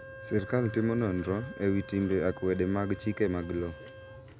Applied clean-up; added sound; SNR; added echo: none; Wind instrument, woodwind instrument; 17 dB; none.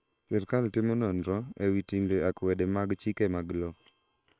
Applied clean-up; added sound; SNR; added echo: neural separator model SepFormer WHAM!.